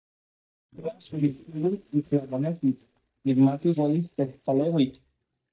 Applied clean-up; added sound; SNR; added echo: neural mask model DeepFilterNet 3.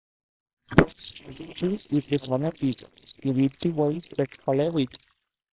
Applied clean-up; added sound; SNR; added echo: neural separator model SepFormer WHAMR!.